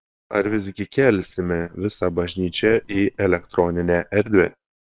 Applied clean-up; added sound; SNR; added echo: neural separator model SepFormer WHAM!.